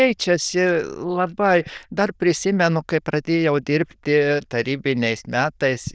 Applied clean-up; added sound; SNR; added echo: neural diffusion model UNIVERSE++.